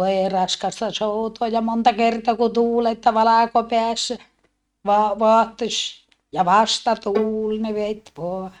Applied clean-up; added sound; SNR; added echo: neural mask model RNNoise.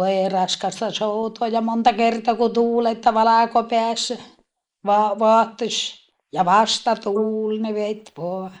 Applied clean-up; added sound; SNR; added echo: neural mask model Resemble Enhance denoiser.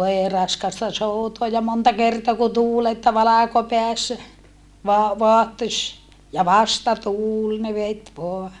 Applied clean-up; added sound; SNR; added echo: none; none; none; none.